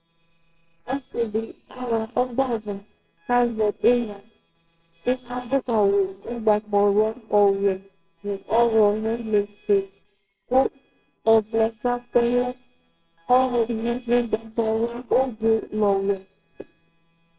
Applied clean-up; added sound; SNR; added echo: neural separator model SepFormer WHAMR!.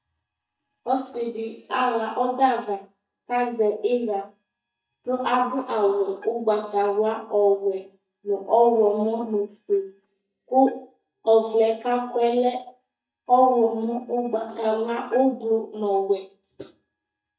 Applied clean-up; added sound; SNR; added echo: neural mask model DeepFilterNet 3.